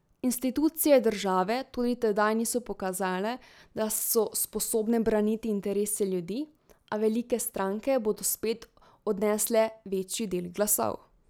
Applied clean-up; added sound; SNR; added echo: none; none; none; none.